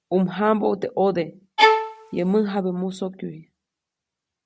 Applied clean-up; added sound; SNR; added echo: none; Bowed string instrument; -4 dB; none.